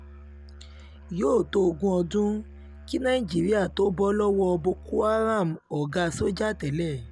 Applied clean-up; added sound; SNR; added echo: none; Musical instrument; 18 dB; none.